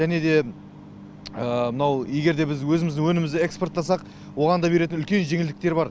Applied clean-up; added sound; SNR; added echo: none; none; none; none.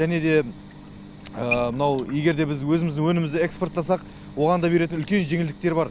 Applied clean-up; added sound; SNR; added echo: none; Sink (filling or washing) / Water tap, faucet; 15 dB; none.